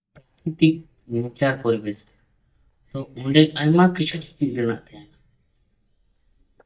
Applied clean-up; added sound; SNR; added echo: neural mask model DeepFilterNet 3.